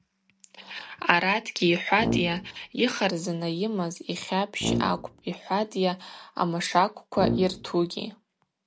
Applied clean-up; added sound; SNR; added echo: none; Brass instrument; 3 dB; none.